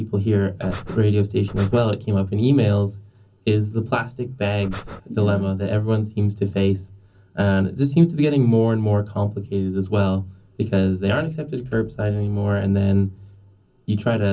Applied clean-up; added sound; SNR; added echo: none; Breathing; 13 dB; reverberation time 0.4 s.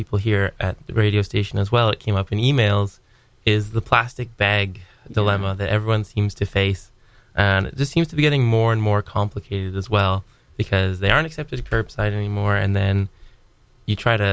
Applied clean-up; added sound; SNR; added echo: none; none; none; none.